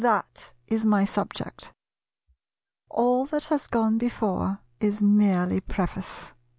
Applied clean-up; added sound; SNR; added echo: none; none; none; none.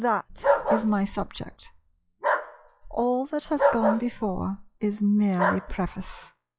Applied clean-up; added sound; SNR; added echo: classical method log-MMSE.